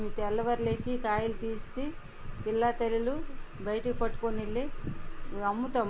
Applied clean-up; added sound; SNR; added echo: none; Buzz; 3 dB; none.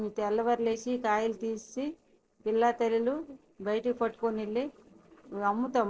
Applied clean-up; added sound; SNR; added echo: neural separator model SepFormer DNS4.